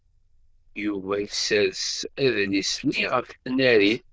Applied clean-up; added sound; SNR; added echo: neural diffusion model UNIVERSE++.